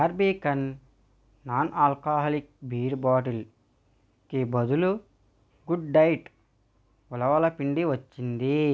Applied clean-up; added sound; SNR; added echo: none; none; none; none.